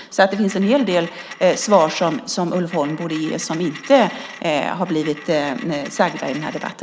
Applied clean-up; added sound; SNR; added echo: none; Coin (dropping); 18 dB; none.